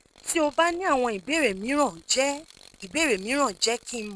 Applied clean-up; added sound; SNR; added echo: neural mask model RNNoise.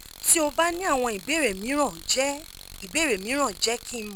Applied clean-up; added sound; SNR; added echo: none; Tools; 17 dB; none.